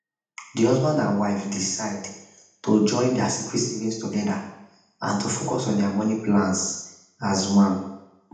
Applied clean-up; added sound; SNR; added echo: none; none; none; reverberation time 0.8 s.